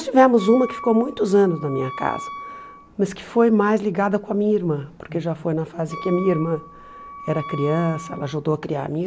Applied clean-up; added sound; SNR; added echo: none; Wind instrument, woodwind instrument; 14 dB; none.